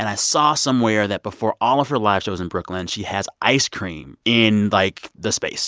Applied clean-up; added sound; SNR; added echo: none; none; none; none.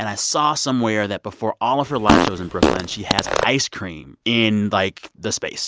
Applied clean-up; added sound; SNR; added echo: none; Fart; -2 dB; none.